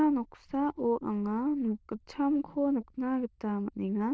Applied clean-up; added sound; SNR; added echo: neural diffusion model UNIVERSE++.